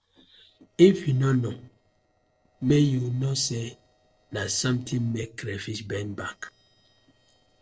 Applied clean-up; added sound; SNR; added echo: neural separator model SepFormer DNS4.